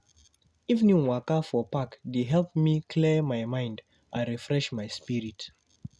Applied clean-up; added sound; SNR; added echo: none; none; none; none.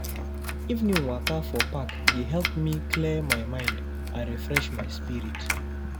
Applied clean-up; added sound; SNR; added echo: none; Domestic sounds, home sounds + Musical instrument; -1 dB; none.